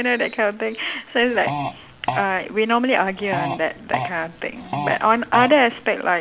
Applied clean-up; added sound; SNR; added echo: none; Fart; 7 dB; none.